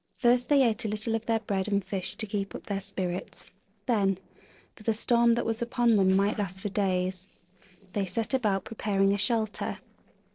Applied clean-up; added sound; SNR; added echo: neural separator model SepFormer DNS4.